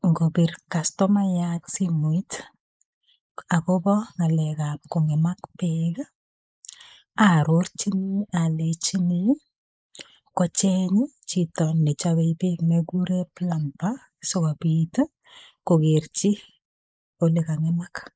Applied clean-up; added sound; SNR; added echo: neural mask model Resemble Enhance denoiser.